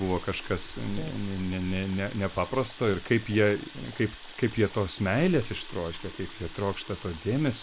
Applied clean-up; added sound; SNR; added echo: none; Water tap, faucet; 18 dB; none.